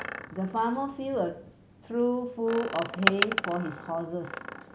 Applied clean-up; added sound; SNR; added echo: none; Door; 4 dB; none.